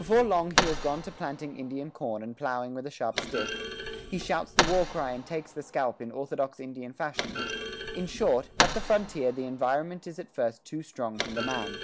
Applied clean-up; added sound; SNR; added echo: none; Thump, thud; 4 dB; none.